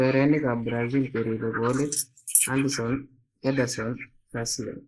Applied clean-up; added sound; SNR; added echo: neural mask model Resemble Enhance denoiser.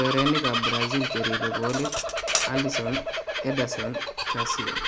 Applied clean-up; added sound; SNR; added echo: none; Cutlery, silverware + Bird vocalization, bird call, bird song; -2 dB; none.